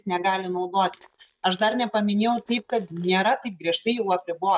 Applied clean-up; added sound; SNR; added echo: neural mask model DeepFilterNet 3.